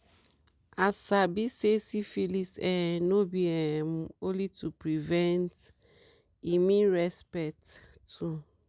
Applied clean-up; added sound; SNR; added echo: none; none; none; none.